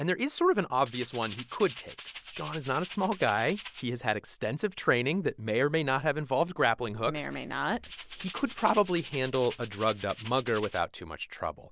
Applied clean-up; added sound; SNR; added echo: none; Rattle (instrument); 13 dB; none.